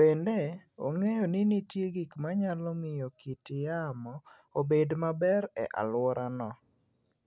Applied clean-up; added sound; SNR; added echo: none; none; none; none.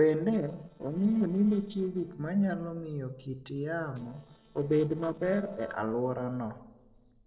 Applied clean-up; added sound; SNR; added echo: neural separator model SepFormer DNS4.